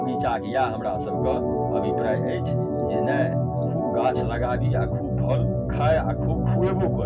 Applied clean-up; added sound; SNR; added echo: none; Organ; -4 dB; reverberation time 0.4 s.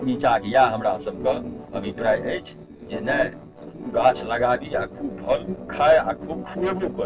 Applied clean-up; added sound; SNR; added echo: neural separator model SepFormer DNS4.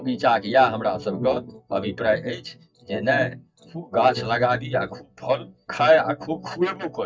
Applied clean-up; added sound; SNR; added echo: neural mask model DeepFilterNet 3.